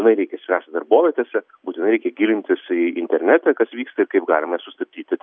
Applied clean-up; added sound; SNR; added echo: none; none; none; none.